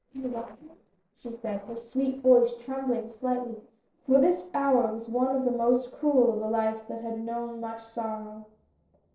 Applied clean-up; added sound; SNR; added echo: neural separator model SepFormer DNS4.